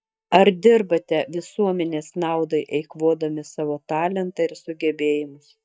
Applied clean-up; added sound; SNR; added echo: neural mask model DeepFilterNet 3.